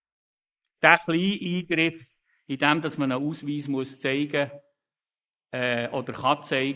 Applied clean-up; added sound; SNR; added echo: neural mask model Resemble Enhance denoiser.